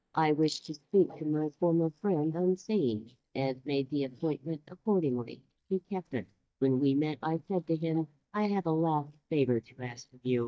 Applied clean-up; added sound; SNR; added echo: neural mask model DeepFilterNet 3.